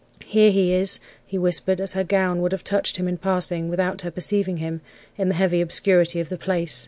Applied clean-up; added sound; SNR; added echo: none; none; none; none.